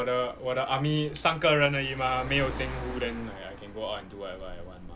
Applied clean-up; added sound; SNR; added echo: none; Car; 12 dB; none.